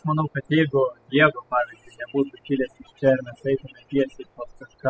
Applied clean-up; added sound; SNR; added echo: classical method spectral subtraction.